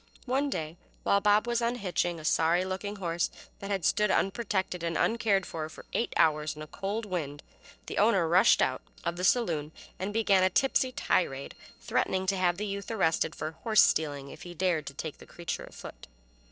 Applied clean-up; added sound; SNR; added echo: neural separator model SepFormer DNS4.